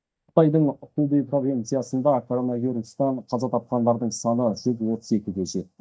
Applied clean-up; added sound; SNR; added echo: neural mask model DeepFilterNet 3.